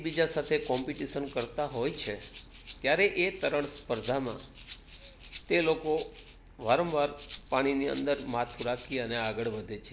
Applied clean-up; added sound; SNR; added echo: none; Rattle (instrument); 13 dB; none.